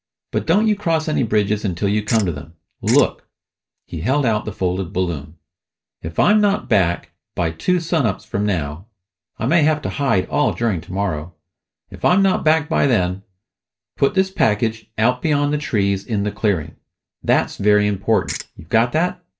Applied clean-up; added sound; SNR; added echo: none; Ratchet, pawl; 11 dB; reverberation time 0.2 s.